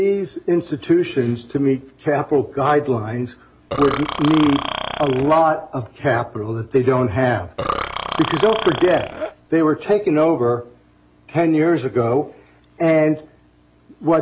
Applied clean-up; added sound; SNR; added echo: none; Burping, eructation; 6 dB; none.